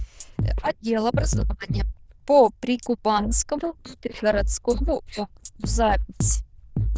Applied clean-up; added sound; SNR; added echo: neural diffusion model UNIVERSE++.